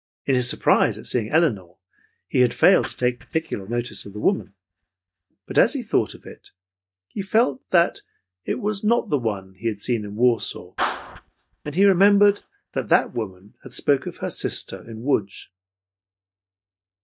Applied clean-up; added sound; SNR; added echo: neural mask model DeepFilterNet 3.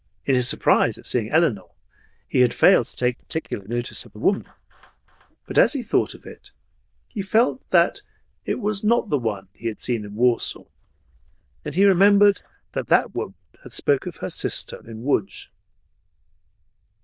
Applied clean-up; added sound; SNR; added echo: neural diffusion model UNIVERSE++.